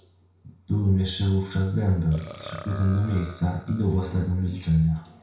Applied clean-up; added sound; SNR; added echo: none; Burping, eructation; 19 dB; reverberation time 0.6 s.